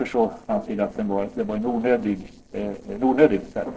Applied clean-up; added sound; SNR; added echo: neural separator model SepFormer DNS4.